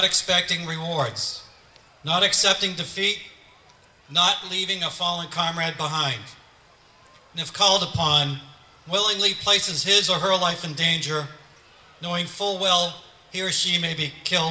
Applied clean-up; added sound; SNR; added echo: none; none; none; none.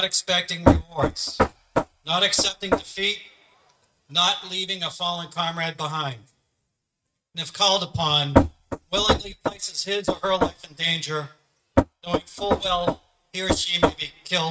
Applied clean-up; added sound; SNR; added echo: neural mask model RNNoise.